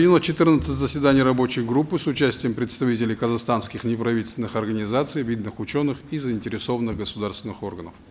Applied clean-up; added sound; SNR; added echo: none; none; none; none.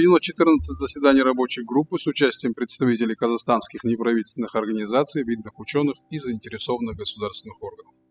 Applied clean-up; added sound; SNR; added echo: classical method spectral subtraction.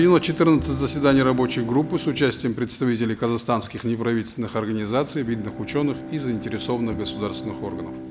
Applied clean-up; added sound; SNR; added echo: none; Bowed string instrument; 13 dB; none.